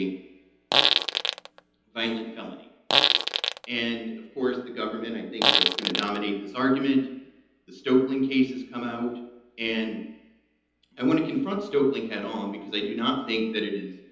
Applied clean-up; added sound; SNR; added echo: none; Fart; -4 dB; reverberation time 0.9 s.